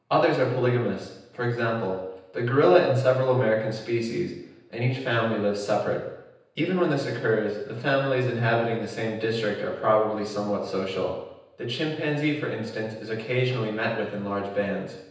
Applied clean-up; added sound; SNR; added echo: none; none; none; reverberation time 0.9 s.